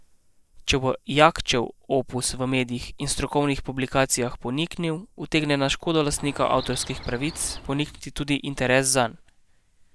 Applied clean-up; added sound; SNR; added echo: neural mask model DeepFilterNet 3.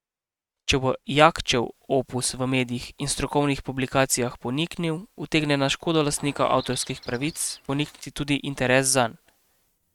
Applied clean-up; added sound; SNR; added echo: neural mask model RNNoise.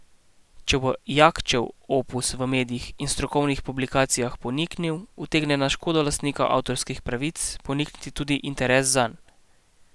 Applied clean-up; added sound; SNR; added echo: none; none; none; none.